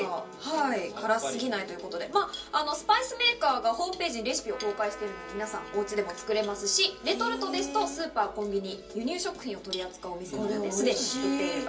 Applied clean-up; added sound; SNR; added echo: none; Trumpet; 20 dB; reverberation time 0.3 s.